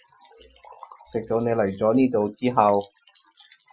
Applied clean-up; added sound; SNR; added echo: classical method Wiener filter.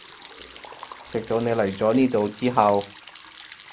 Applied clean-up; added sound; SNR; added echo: none; Liquid; 19 dB; none.